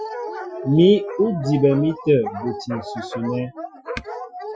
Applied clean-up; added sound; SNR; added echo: classical method Wiener filter.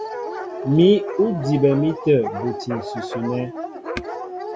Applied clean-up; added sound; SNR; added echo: none; Dog; 8 dB; none.